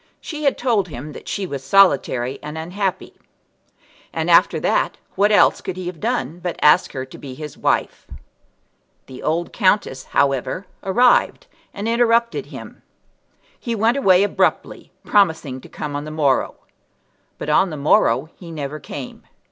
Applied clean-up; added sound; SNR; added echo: none; none; none; none.